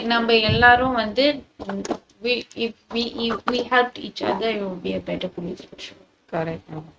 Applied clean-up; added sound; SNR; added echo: neural mask model RNNoise.